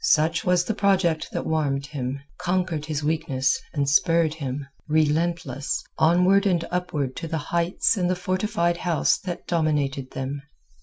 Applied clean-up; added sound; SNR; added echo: none; none; none; none.